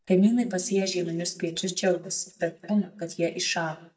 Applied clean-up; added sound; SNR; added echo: neural mask model DeepFilterNet 3.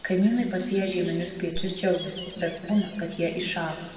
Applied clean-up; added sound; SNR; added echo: none; Gull, seagull; 14 dB; reverberation time 2.1 s.